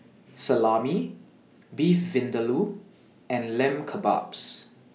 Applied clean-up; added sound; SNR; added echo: none; none; none; none.